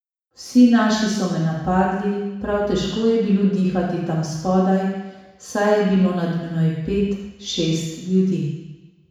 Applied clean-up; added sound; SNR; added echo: none; none; none; reverberation time 1.1 s.